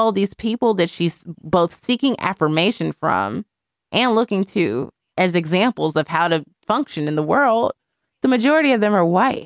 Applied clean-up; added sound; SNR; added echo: none; none; none; none.